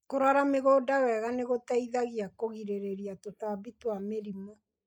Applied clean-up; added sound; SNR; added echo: neural mask model Resemble Enhance denoiser.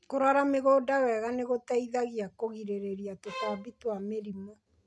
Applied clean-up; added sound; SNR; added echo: none; Bowed string instrument; 12 dB; none.